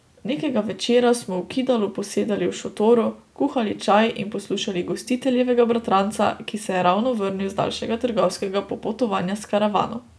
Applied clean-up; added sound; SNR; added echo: none; none; none; none.